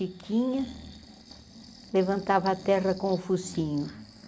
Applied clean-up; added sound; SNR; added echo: none; Breathing; 18 dB; none.